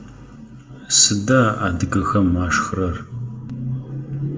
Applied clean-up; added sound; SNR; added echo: none; none; none; reverberation time 0.6 s.